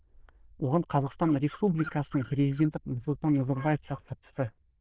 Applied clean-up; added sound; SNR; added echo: neural diffusion model UNIVERSE++.